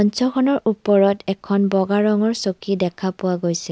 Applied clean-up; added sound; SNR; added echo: none; none; none; none.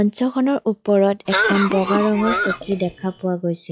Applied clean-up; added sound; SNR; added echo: classical method log-MMSE.